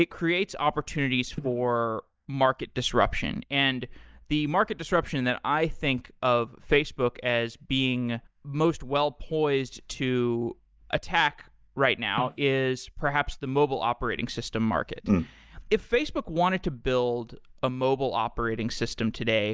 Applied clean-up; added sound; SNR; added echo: neural mask model DeepFilterNet 3.